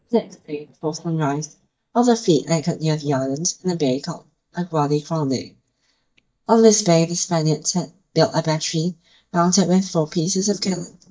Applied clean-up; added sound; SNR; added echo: neural mask model DeepFilterNet 3.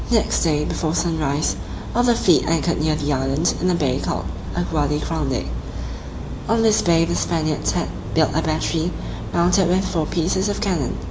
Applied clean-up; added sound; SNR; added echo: none; none; none; none.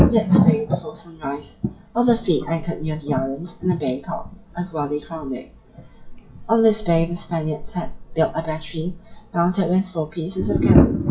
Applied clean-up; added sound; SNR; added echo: classical method WPE with log-MMSE.